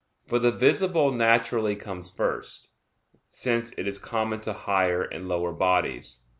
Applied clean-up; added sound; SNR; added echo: none; none; none; none.